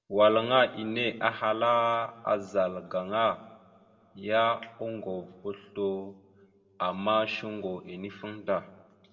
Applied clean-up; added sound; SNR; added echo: none; none; none; reverberation time 0.8 s.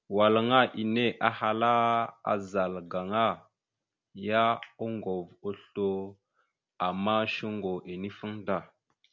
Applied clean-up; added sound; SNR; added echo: none; none; none; none.